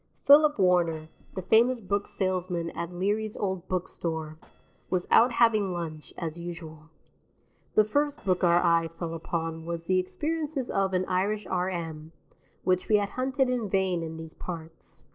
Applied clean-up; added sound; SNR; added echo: neural separator model SepFormer DNS4.